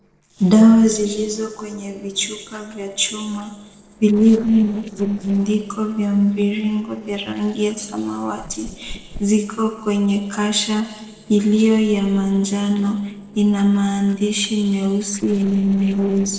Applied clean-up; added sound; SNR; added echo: neural separator model SepFormer DNS4.